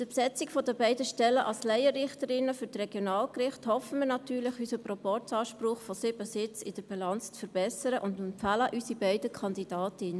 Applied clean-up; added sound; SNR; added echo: none; none; none; none.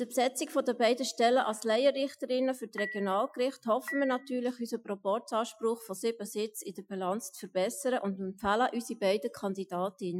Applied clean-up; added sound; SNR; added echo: classical method Wiener filter.